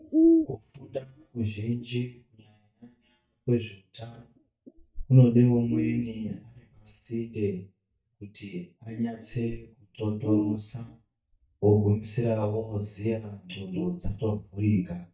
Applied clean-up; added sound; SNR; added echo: neural mask model DeepFilterNet 3.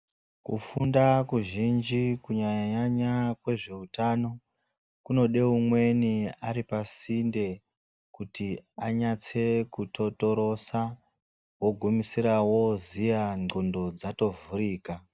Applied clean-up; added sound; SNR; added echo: none; none; none; none.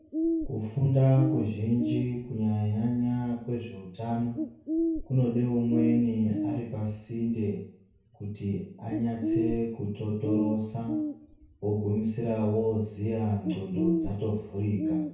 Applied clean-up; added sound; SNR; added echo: none; Bird; 6 dB; reverberation time 0.5 s.